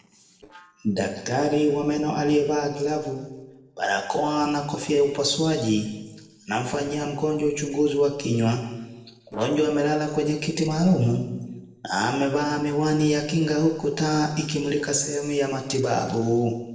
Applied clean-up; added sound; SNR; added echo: neural separator model SepFormer DNS4.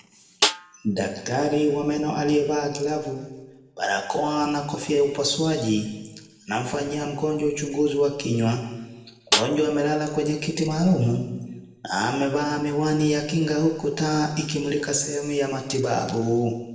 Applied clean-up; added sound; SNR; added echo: none; Snare drum; 4 dB; reverberation time 1.2 s.